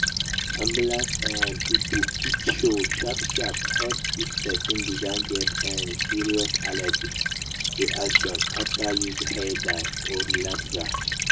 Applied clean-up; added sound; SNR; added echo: none; Stream / Trickle, dribble; -4 dB; reverberation time 0.1 s.